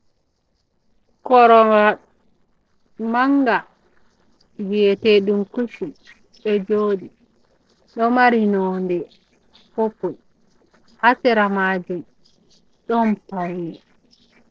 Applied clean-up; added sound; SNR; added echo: neural separator model SepFormer DNS4.